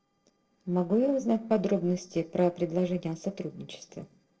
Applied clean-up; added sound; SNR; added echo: neural separator model SepFormer DNS4.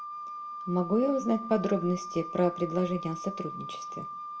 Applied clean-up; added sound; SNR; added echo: none; Wind instrument, woodwind instrument; 9 dB; reverberation time 0.5 s.